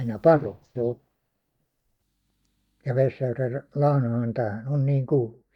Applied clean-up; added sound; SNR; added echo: neural mask model DeepFilterNet 3.